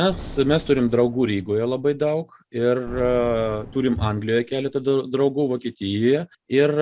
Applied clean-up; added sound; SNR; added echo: none; Boom; 17 dB; none.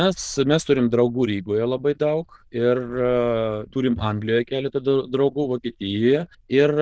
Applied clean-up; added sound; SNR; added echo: neural diffusion model UNIVERSE++.